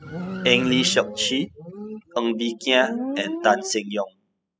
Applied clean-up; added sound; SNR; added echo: classical method spectral subtraction.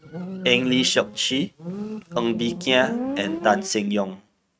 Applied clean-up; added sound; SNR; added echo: neural mask model RNNoise.